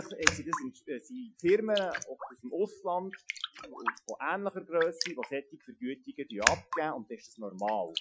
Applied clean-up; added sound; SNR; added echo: classical method Wiener filter.